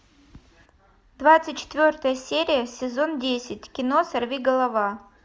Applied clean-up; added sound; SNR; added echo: none; none; none; none.